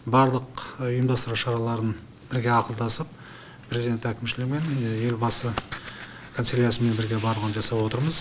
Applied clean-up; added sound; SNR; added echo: none; none; none; none.